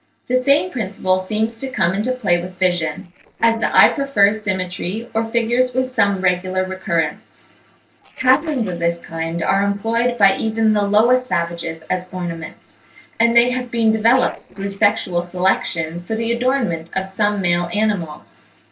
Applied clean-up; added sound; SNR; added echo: neural separator model SepFormer DNS4.